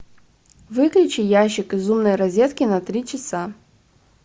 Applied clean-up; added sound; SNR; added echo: none; none; none; none.